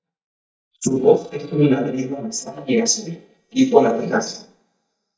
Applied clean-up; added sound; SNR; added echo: neural mask model DeepFilterNet 3.